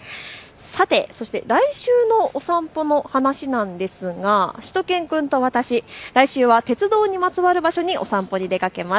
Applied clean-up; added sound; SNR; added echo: none; none; none; none.